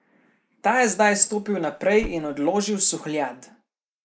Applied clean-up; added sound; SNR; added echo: neural mask model Resemble Enhance denoiser.